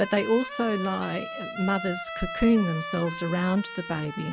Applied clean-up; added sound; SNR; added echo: none; Trumpet; 10 dB; none.